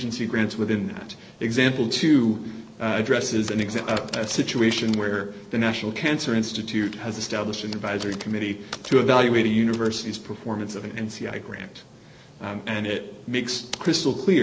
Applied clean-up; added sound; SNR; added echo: none; none; none; none.